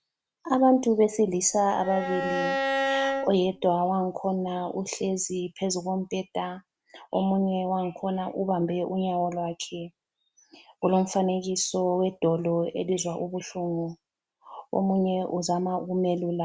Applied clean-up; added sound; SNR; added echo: none; Bowed string instrument; 2 dB; none.